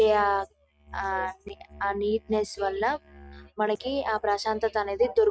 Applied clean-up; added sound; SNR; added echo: neural mask model RNNoise.